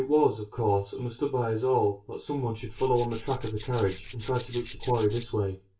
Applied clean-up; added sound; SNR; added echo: none; Tools; 10 dB; reverberation time 0.3 s.